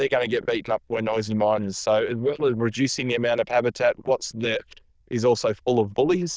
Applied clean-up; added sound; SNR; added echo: neural diffusion model UNIVERSE++.